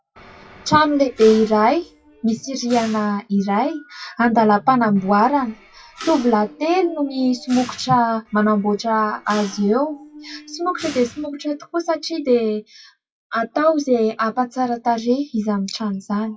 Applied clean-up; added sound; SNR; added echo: classical method WPE with log-MMSE.